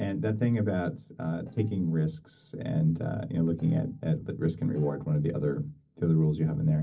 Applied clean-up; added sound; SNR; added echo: neural separator model SepFormer DNS4.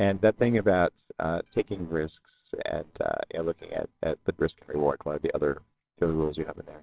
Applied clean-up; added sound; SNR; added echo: neural separator model SepFormer WHAMR!.